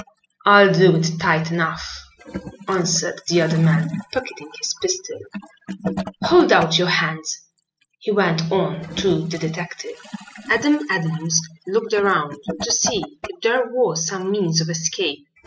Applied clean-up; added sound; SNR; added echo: classical method spectral subtraction.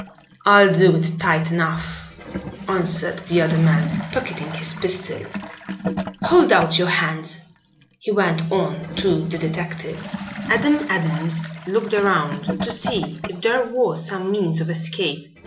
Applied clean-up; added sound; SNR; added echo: none; Toilet flush / Gurgling; 12 dB; none.